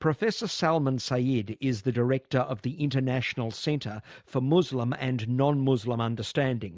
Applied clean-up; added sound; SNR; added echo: none; none; none; none.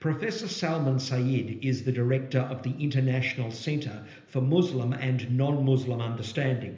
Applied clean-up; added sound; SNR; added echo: none; none; none; reverberation time 0.8 s.